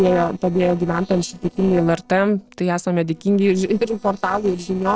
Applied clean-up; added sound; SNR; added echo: neural separator model SepFormer DNS4.